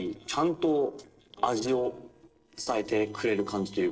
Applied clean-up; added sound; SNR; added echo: neural separator model SepFormer DNS4.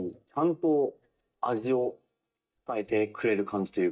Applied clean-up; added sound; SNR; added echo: neural mask model DeepFilterNet 3.